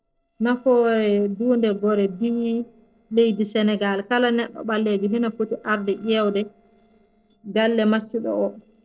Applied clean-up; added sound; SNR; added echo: neural separator model SepFormer DNS4.